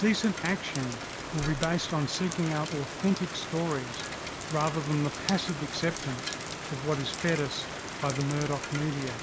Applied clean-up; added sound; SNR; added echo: none; Rain; 6 dB; none.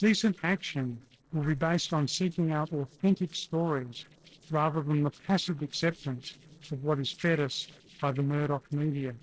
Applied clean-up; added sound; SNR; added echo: neural separator model SepFormer DNS4.